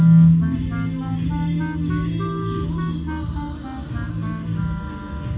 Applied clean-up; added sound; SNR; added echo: none; Wind instrument, woodwind instrument; 14 dB; reverberation time 1.2 s.